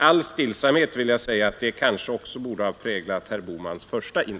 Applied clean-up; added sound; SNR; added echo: none; none; none; none.